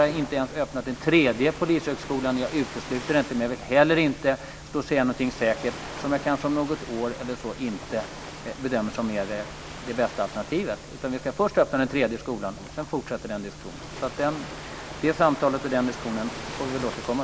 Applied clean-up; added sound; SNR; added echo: none; Ocean; 14 dB; none.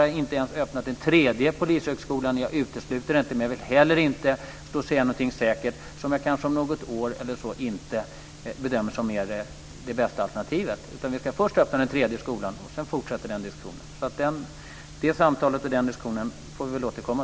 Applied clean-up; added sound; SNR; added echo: none; none; none; none.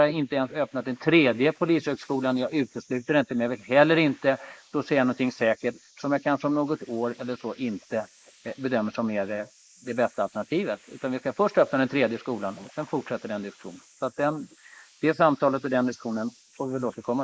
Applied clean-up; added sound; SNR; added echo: neural mask model Resemble Enhance denoiser.